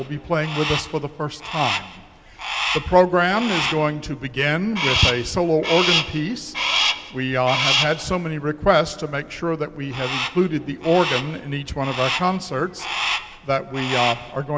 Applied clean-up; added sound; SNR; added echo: none; Crow; 4 dB; none.